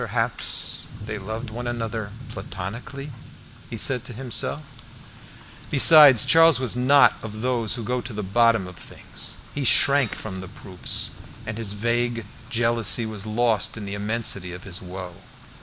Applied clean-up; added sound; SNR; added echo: none; Rain + Shatter; 17 dB; none.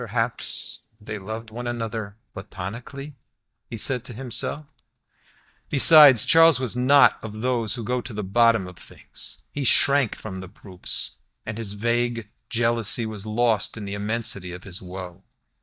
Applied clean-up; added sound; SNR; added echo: neural mask model DeepFilterNet 3.